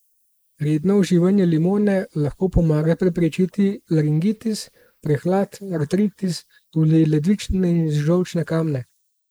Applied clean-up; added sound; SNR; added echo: neural mask model Resemble Enhance denoiser.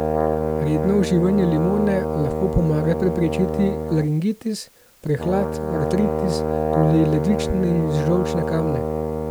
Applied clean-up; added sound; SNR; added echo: none; Brass instrument; 2 dB; none.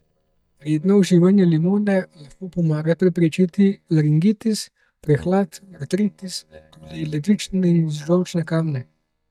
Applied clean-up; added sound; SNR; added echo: neural mask model DeepFilterNet 3.